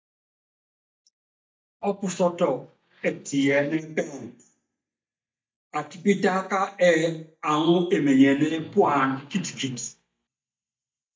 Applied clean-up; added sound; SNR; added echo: neural mask model DeepFilterNet 3.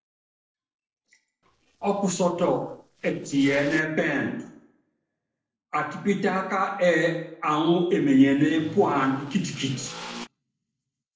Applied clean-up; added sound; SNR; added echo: neural separator model SepFormer DNS4.